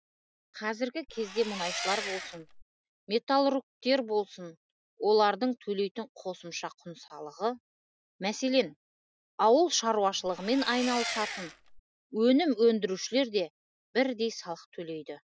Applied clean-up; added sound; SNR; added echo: none; Engine; 8 dB; none.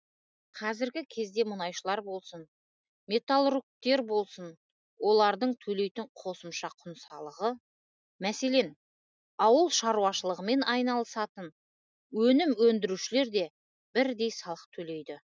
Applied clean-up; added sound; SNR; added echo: none; none; none; none.